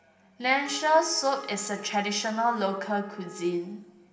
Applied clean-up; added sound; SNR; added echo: none; Trumpet; 18 dB; reverberation time 0.8 s.